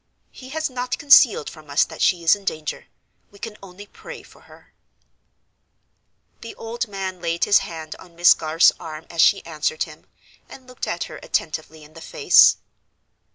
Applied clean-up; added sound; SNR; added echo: none; none; none; none.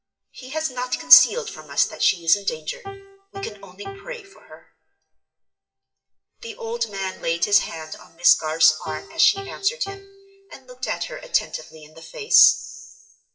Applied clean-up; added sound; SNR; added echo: classical method WPE with log-MMSE.